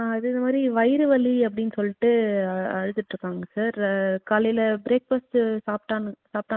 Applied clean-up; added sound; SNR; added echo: neural mask model Resemble Enhance denoiser.